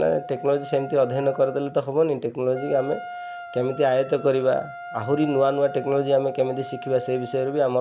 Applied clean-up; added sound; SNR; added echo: none; Wind instrument, woodwind instrument; 14 dB; none.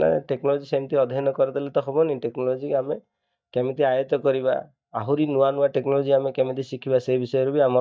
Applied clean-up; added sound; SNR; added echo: neural mask model DeepFilterNet 3.